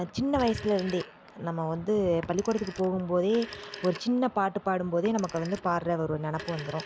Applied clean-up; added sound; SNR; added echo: none; Telephone; 17 dB; none.